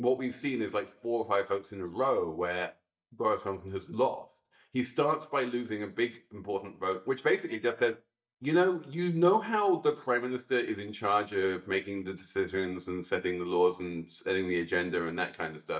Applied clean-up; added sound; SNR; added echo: neural mask model DeepFilterNet 3.